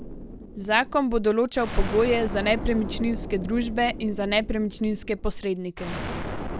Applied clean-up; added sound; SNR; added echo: none; Explosion; 9 dB; none.